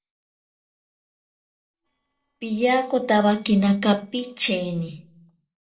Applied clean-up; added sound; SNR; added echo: neural separator model SepFormer DNS4.